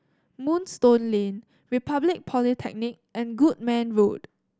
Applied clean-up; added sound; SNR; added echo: none; none; none; none.